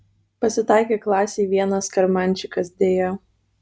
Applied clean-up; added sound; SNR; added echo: none; none; none; none.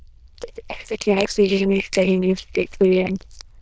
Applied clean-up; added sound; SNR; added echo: neural diffusion model UNIVERSE++.